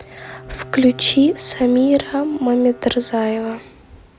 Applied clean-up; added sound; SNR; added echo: none; Bowed string instrument; 19 dB; none.